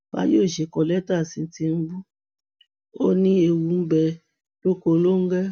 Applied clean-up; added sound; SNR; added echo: none; none; none; none.